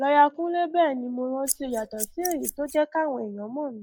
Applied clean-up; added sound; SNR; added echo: neural mask model Resemble Enhance denoiser.